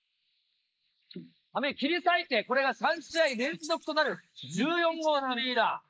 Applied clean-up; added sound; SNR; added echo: neural mask model Resemble Enhance denoiser.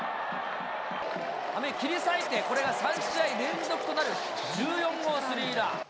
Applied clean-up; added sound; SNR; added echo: none; Scratching (performance technique); 15 dB; none.